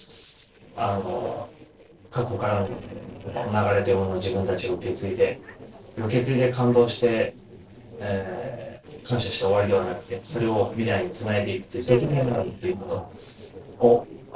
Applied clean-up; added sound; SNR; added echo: neural separator model SepFormer DNS4.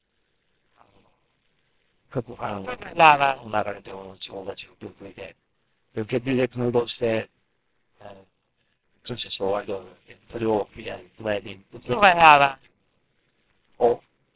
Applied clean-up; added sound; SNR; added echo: neural separator model SepFormer WHAMR!.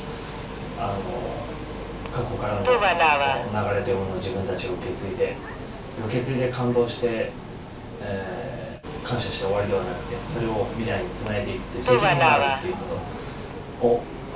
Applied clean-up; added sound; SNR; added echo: none; Subway, metro, underground; 0 dB; reverberation time 0.2 s.